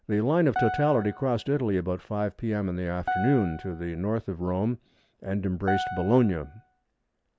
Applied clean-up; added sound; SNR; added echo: none; Piano; 8 dB; none.